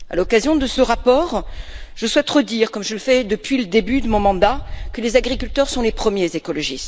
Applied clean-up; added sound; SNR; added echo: none; Dog; 11 dB; none.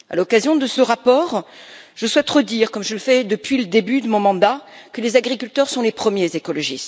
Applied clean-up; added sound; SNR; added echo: none; none; none; none.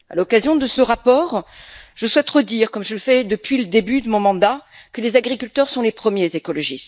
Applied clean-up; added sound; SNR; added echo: neural mask model DeepFilterNet 3.